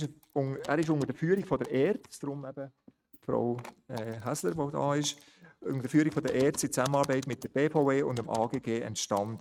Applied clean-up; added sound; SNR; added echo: neural mask model RNNoise.